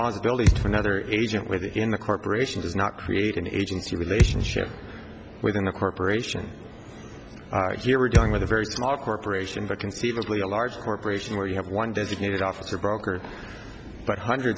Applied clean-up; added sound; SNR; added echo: none; Thump, thud; -1 dB; none.